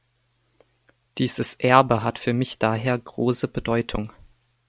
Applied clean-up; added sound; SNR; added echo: none; none; none; none.